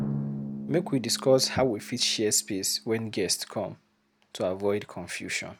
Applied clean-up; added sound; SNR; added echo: none; Drum; 11 dB; none.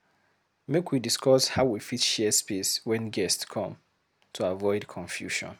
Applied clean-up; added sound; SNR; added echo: none; none; none; none.